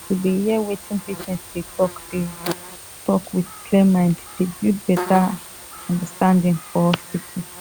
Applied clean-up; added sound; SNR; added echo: none; Buzz; 13 dB; none.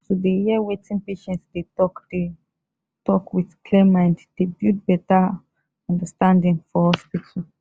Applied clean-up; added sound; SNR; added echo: none; none; none; none.